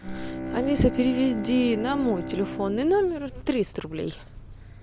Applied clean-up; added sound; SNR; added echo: none; Bowed string instrument; 10 dB; none.